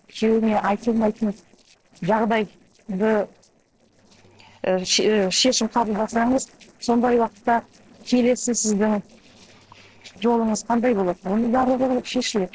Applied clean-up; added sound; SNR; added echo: neural separator model SepFormer DNS4.